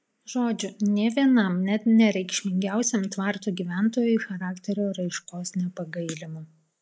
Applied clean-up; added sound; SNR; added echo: neural mask model Resemble Enhance denoiser.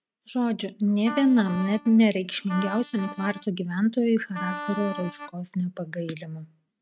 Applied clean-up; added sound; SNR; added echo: neural mask model RNNoise.